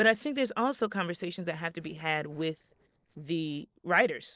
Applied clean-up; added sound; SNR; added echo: neural separator model SepFormer DNS4.